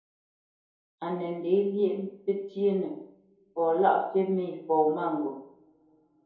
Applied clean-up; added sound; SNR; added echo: none; none; none; reverberation time 2.7 s.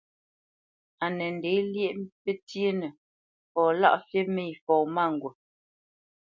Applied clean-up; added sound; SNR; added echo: none; none; none; none.